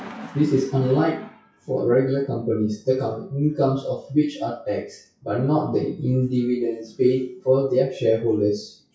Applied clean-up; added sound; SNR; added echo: classical method WPE with log-MMSE.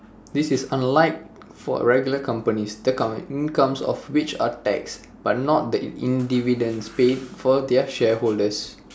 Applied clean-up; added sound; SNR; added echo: none; none; none; none.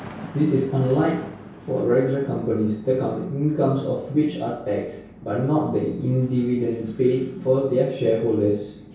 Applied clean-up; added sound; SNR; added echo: none; Thunder / Rain; 20 dB; reverberation time 0.6 s.